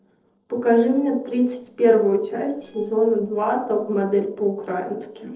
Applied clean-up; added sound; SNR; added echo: neural separator model SepFormer DNS4.